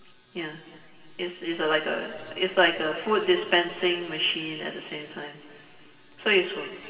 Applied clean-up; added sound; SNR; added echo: none; none; none; reverberation time 2.6 s.